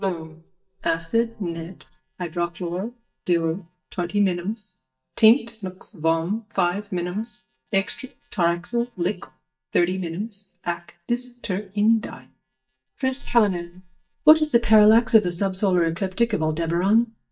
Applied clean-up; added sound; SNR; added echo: neural mask model DeepFilterNet 3.